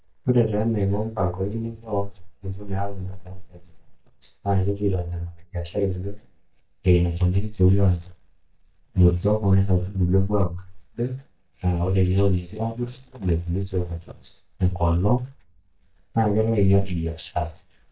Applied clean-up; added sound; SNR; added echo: neural mask model DeepFilterNet 3.